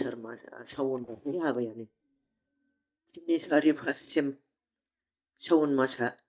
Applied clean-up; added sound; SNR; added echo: neural mask model DeepFilterNet 3.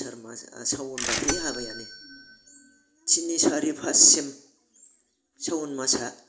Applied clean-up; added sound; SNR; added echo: none; Bell / Mechanisms; 8 dB; reverberation time 0.4 s.